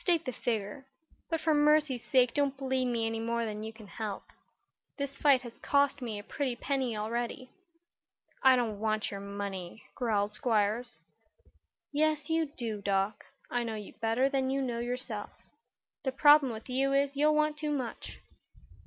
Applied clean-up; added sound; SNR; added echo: none; none; none; none.